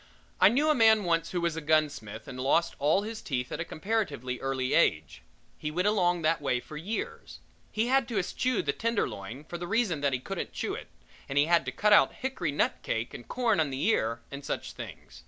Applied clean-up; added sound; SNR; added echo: none; none; none; none.